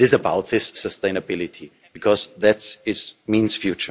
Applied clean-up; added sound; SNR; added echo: none; none; none; none.